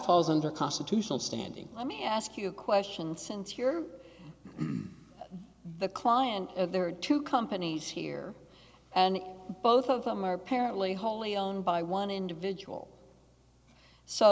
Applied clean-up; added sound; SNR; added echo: none; none; none; none.